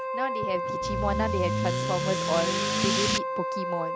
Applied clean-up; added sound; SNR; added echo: none; Wind instrument, woodwind instrument + Accelerating, revving, vroom / Car; -3 dB; none.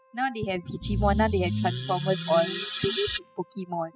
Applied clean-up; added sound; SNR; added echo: classical method spectral subtraction.